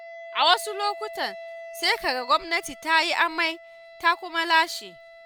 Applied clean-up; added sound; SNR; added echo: none; Wind instrument, woodwind instrument; 16 dB; none.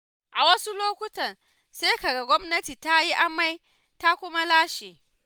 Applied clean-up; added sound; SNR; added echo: none; none; none; none.